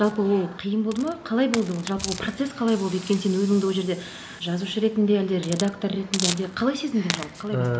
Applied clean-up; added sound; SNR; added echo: none; Hiss; 13 dB; none.